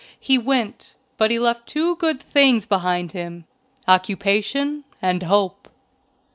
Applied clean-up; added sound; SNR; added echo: none; none; none; none.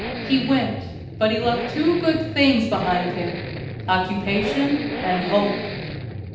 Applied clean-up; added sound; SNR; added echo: none; Accelerating, revving, vroom; 7 dB; reverberation time 0.8 s.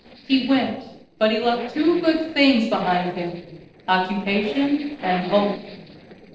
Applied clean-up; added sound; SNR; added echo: neural separator model SepFormer DNS4.